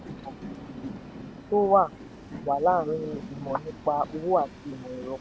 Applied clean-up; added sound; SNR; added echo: none; Train; 13 dB; none.